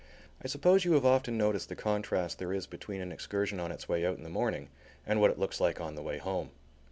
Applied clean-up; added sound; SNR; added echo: none; none; none; none.